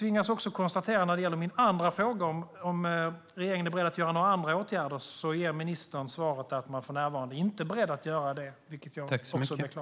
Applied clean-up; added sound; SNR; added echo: none; none; none; none.